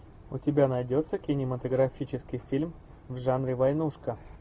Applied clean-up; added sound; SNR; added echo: none; none; none; none.